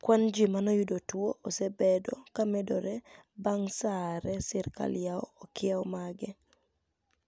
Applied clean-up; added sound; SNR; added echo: none; none; none; none.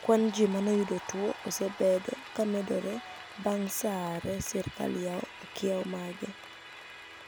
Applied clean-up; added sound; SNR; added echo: none; Applause / Cheering + Musical instrument; 14 dB; none.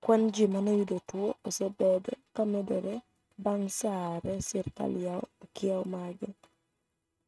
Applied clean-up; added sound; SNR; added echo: neural mask model RNNoise.